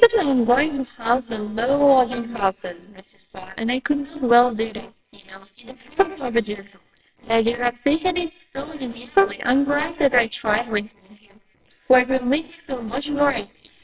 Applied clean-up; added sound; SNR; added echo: neural separator model SepFormer WHAMR!.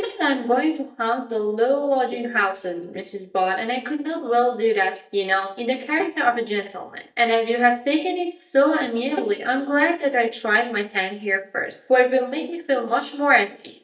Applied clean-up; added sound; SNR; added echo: neural mask model DeepFilterNet 3.